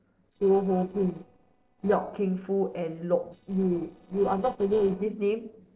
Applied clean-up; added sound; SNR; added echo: neural separator model SepFormer DNS4.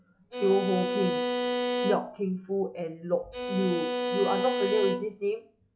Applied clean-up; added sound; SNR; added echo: classical method log-MMSE.